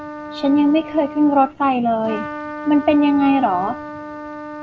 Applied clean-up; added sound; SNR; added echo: none; Trumpet; 13 dB; none.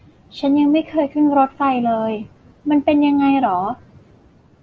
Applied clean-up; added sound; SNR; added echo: none; none; none; none.